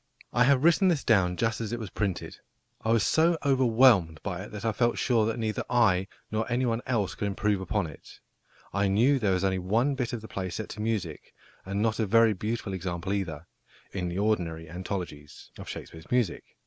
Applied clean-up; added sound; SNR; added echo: none; none; none; none.